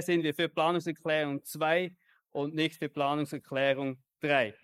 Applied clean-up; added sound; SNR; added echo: neural mask model Resemble Enhance denoiser.